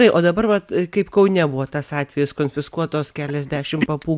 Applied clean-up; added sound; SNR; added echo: none; none; none; none.